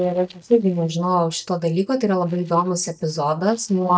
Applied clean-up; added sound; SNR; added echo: neural mask model DeepFilterNet 3.